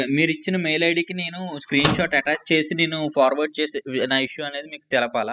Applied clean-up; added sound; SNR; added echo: classical method spectral subtraction.